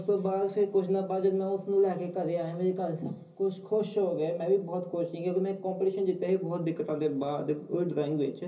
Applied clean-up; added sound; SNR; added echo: none; none; none; reverberation time 0.5 s.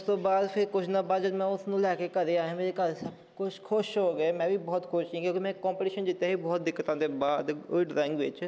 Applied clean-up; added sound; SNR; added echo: none; none; none; none.